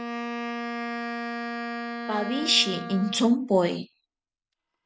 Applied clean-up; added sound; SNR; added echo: none; Wind instrument, woodwind instrument; 6 dB; none.